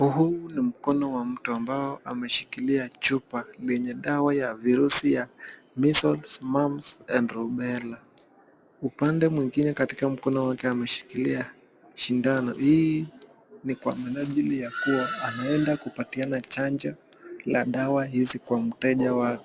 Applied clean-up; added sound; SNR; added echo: none; none; none; none.